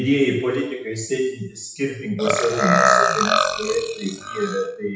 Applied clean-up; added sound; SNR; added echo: classical method WPE with log-MMSE.